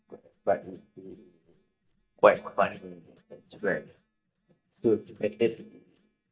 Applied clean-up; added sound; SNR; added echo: neural mask model DeepFilterNet 3.